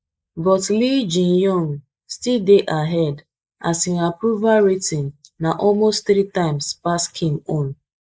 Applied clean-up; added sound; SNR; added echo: neural mask model Resemble Enhance denoiser.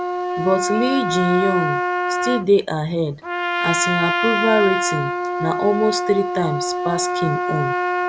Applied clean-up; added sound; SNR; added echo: none; Trumpet; 1 dB; none.